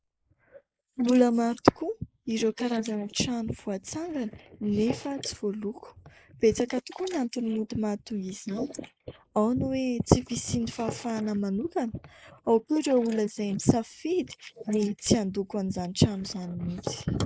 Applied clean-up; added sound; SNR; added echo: neural mask model Resemble Enhance denoiser.